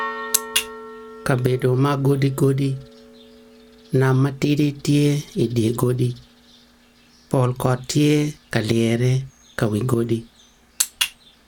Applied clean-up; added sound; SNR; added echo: none; Church bell; 19 dB; none.